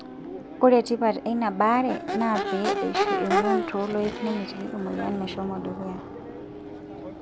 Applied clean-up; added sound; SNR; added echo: none; Crowd / Race car, auto racing / Accelerating, revving, vroom; 4 dB; none.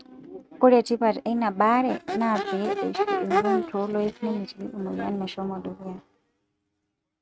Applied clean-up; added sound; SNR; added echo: neural mask model RNNoise.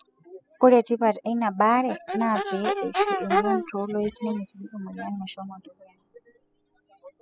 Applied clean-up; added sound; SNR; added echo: classical method spectral subtraction.